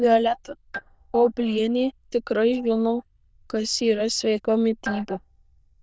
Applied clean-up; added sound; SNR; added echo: neural diffusion model UNIVERSE++.